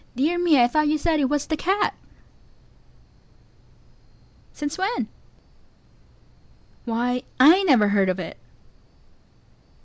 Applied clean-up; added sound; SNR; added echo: none; none; none; none.